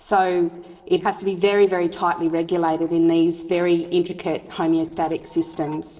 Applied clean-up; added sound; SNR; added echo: neural separator model SepFormer DNS4.